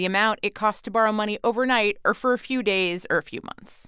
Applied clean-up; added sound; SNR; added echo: none; none; none; none.